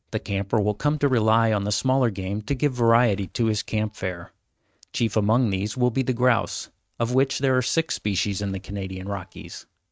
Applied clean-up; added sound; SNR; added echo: neural mask model RNNoise.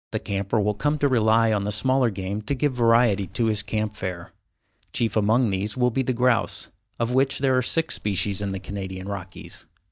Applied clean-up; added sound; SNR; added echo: neural mask model DeepFilterNet 3.